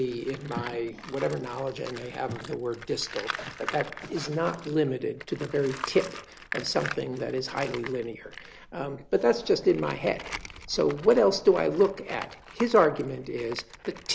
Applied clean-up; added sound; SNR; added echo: none; Tools; 14 dB; none.